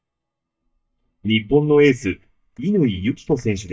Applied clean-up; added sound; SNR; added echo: neural mask model DeepFilterNet 3.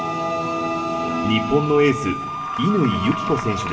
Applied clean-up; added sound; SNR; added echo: none; Wind instrument, woodwind instrument; 7 dB; reverberation time 2.3 s.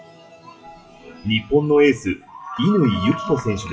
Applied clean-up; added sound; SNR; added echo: classical method WPE with log-MMSE.